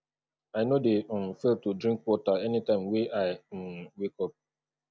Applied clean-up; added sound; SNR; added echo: none; none; none; none.